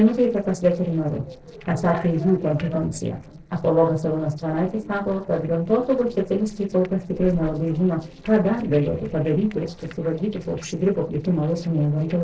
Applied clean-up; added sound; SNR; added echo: neural separator model SepFormer DNS4.